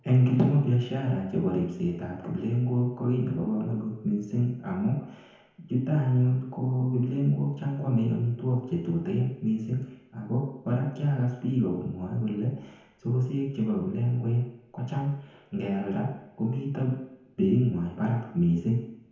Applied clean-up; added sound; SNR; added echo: none; none; none; reverberation time 1.0 s.